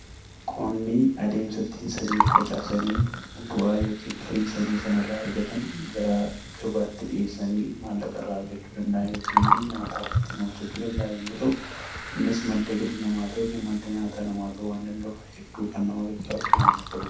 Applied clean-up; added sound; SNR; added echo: none; Gurgling; 2 dB; reverberation time 0.6 s.